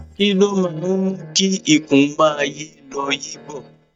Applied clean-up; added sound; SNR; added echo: neural mask model DeepFilterNet 3.